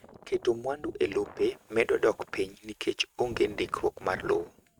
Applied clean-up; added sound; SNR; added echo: neural mask model RNNoise.